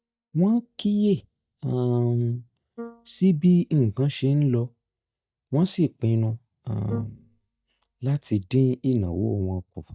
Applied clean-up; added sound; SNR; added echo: neural mask model DeepFilterNet 3.